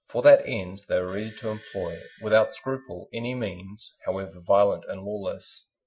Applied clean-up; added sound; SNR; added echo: classical method Wiener filter.